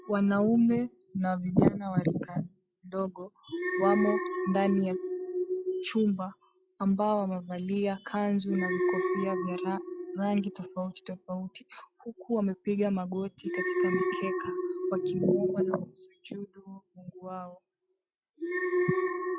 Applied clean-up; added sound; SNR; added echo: classical method log-MMSE.